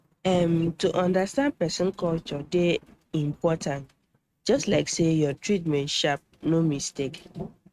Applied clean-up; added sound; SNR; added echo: neural mask model RNNoise.